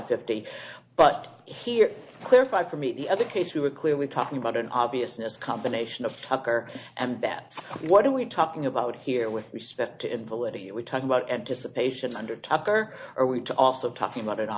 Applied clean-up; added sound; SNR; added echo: none; none; none; none.